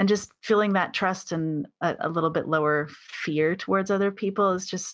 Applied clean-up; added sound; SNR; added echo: none; none; none; none.